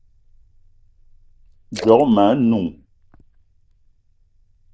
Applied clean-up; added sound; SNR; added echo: neural diffusion model UNIVERSE++.